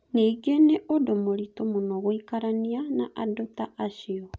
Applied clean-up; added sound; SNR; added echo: none; none; none; none.